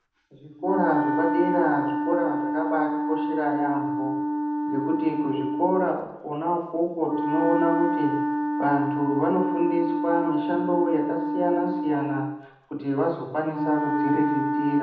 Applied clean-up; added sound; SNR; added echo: none; Wind instrument, woodwind instrument; 0 dB; reverberation time 0.8 s.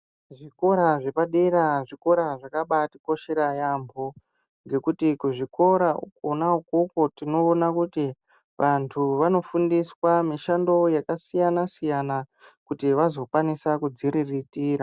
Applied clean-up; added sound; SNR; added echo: none; none; none; none.